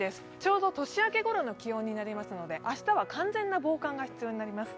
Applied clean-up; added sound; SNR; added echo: none; none; none; none.